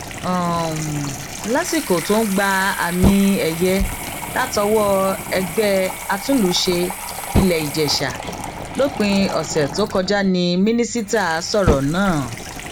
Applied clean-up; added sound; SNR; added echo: none; Sink (filling or washing) / Water tap, faucet + Fire; 7 dB; none.